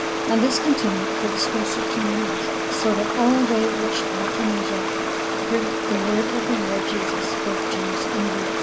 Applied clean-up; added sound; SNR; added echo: none; Telephone + Stream; -1 dB; none.